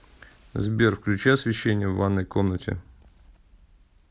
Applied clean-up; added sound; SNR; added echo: none; none; none; none.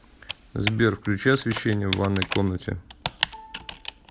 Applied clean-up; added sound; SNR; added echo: none; Computer keyboard; 8 dB; none.